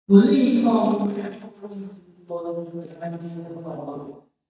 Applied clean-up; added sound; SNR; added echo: neural mask model DeepFilterNet 3.